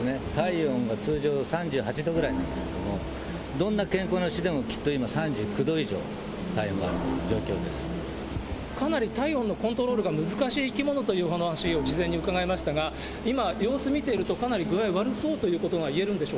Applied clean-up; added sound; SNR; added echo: none; Piano; 9 dB; none.